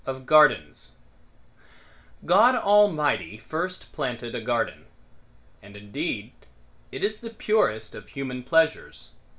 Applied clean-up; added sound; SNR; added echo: none; none; none; reverberation time 0.3 s.